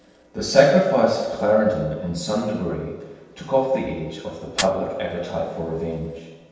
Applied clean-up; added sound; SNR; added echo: none; Fire; 19 dB; reverberation time 1.2 s.